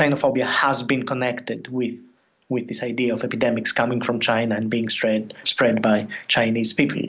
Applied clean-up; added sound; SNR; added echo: none; none; none; none.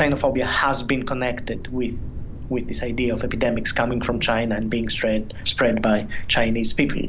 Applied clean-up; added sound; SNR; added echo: none; Thunder; 6 dB; none.